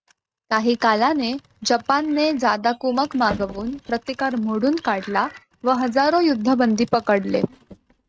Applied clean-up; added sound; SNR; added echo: neural mask model RNNoise.